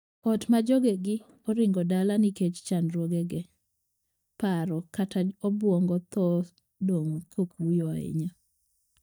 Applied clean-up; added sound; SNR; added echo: neural mask model DeepFilterNet 3.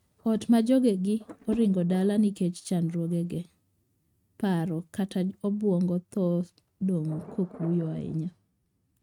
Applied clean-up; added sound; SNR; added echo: neural mask model RNNoise.